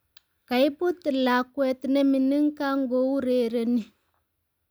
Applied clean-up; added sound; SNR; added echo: none; none; none; none.